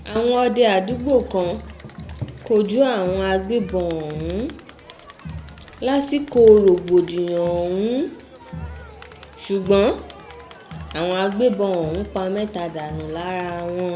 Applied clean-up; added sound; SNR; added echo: none; Crowd; 16 dB; none.